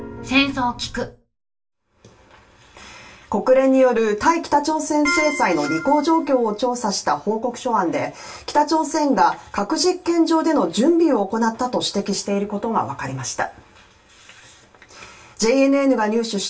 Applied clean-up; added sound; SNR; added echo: none; none; none; reverberation time 0.2 s.